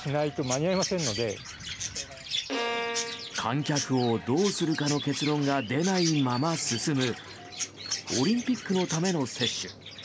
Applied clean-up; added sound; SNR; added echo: none; Chirp, tweet + Bowed string instrument; 7 dB; none.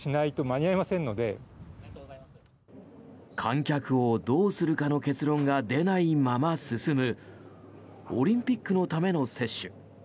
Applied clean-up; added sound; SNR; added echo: none; none; none; none.